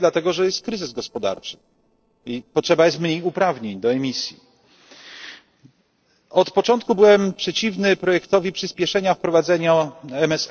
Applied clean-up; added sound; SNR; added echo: neural separator model SepFormer DNS4.